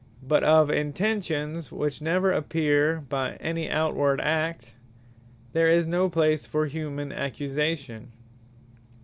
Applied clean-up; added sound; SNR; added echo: none; none; none; none.